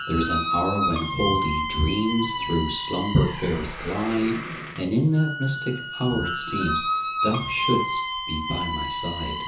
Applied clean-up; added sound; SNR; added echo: none; Squeak; 2 dB; reverberation time 0.6 s.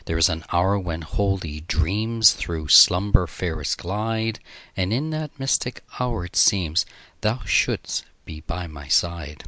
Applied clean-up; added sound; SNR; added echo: none; none; none; none.